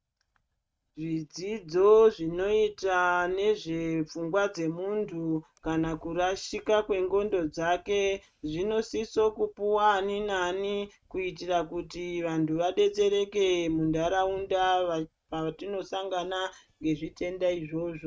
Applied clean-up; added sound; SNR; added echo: neural mask model RNNoise.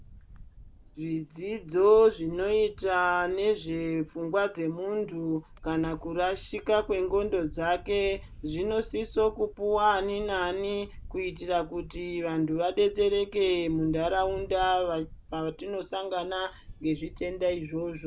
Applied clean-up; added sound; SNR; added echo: none; Camera; 18 dB; none.